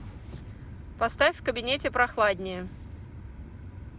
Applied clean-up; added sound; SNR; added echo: none; none; none; none.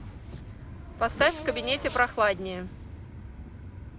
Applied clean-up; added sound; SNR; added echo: none; Race car, auto racing / Accelerating, revving, vroom; 14 dB; none.